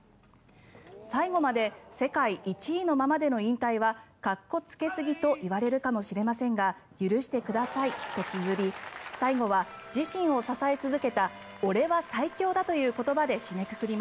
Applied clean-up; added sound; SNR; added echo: none; none; none; none.